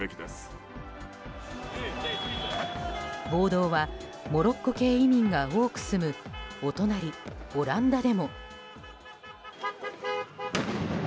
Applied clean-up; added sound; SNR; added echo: none; none; none; none.